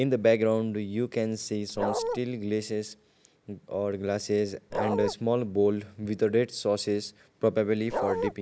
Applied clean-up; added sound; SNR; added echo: none; Bark; 1 dB; none.